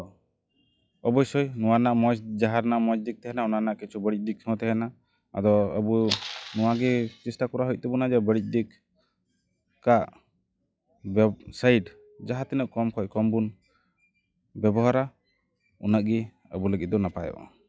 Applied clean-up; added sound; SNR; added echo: classical method log-MMSE.